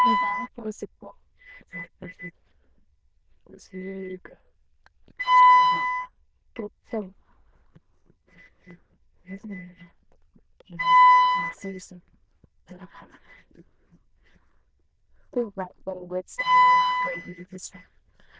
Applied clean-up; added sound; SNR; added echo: neural diffusion model UNIVERSE++.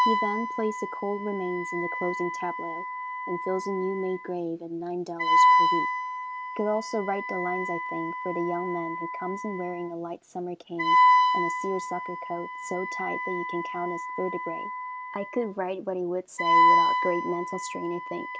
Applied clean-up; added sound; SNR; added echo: none; Wind instrument, woodwind instrument; -4 dB; none.